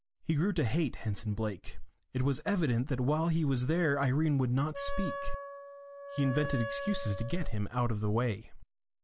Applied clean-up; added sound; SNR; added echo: none; Wind instrument, woodwind instrument; 9 dB; none.